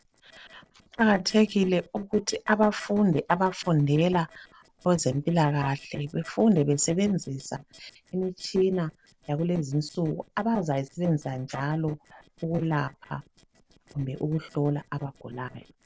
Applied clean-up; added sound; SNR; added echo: neural separator model SepFormer DNS4.